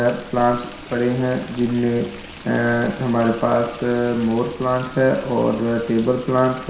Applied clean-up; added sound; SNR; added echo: none; Stream; 17 dB; reverberation time 0.7 s.